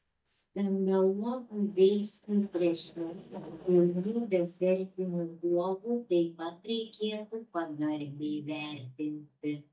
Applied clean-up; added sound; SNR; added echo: neural mask model DeepFilterNet 3.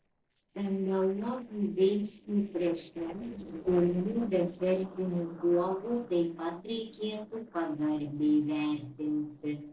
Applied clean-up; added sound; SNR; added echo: neural separator model SepFormer DNS4.